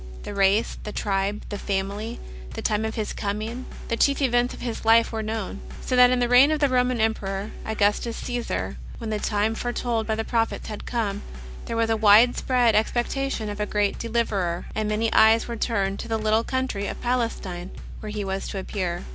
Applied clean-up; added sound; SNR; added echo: none; Bass drum / Snare drum / Drum kit; 20 dB; none.